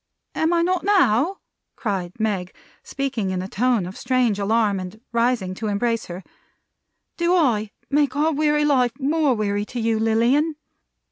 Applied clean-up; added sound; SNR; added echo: none; none; none; none.